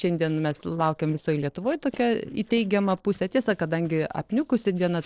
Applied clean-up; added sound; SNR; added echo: neural separator model SepFormer DNS4.